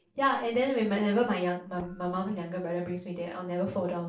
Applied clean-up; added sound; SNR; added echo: neural separator model SepFormer DNS4.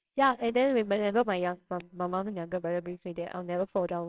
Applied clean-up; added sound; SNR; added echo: neural separator model SepFormer WHAMR!.